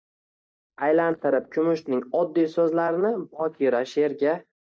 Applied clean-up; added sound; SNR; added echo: neural mask model DeepFilterNet 3.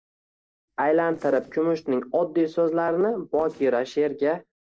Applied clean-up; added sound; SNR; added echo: neural separator model SepFormer DNS4.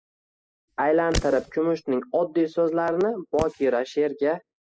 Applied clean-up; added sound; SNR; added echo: classical method spectral subtraction.